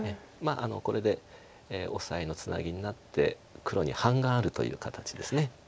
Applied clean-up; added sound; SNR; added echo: none; none; none; none.